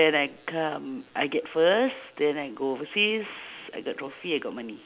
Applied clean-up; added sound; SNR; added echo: none; none; none; none.